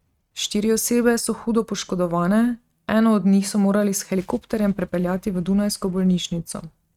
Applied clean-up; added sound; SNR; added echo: neural mask model RNNoise.